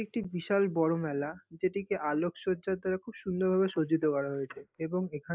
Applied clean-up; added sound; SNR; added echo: neural mask model Resemble Enhance denoiser.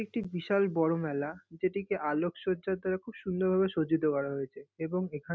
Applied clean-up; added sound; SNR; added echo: none; none; none; none.